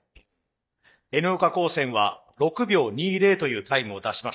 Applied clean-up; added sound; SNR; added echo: neural mask model DeepFilterNet 3.